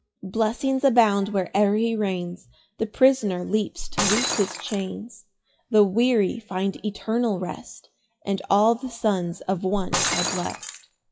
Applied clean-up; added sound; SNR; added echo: classical method WPE with log-MMSE.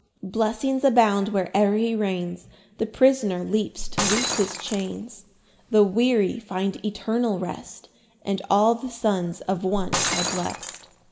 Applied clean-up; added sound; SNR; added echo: none; Shatter; 10 dB; reverberation time 0.9 s.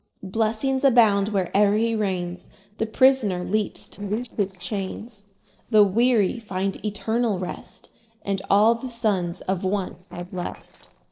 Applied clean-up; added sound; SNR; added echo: neural separator model SepFormer DNS4.